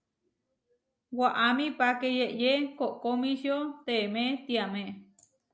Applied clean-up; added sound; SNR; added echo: none; none; none; none.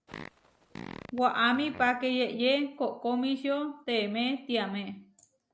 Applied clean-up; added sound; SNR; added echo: none; Fart; 16 dB; none.